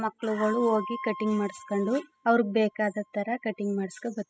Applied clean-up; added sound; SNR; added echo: classical method spectral subtraction.